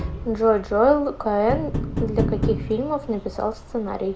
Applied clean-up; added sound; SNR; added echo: none; Tap; 6 dB; none.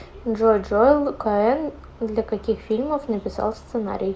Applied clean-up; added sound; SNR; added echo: none; none; none; none.